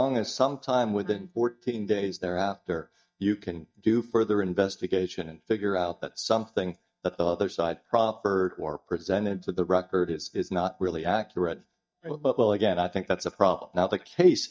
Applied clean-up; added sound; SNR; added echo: neural mask model DeepFilterNet 3.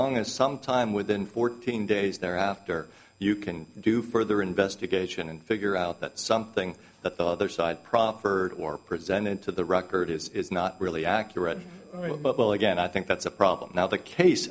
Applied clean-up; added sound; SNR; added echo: none; none; none; none.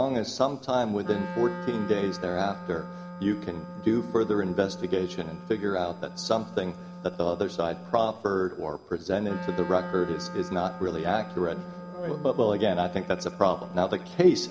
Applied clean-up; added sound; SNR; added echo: none; Wind instrument, woodwind instrument; 12 dB; reverberation time 1.4 s.